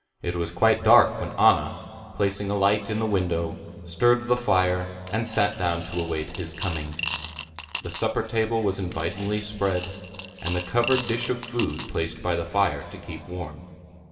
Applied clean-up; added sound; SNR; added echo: none; Coin (dropping) / Glass; 8 dB; reverberation time 2.3 s.